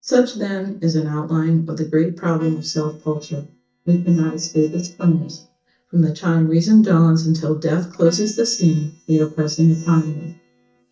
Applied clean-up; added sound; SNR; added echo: neural mask model DeepFilterNet 3.